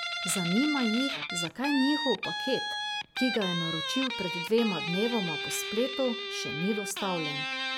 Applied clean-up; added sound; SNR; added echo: none; Guitar; 3 dB; none.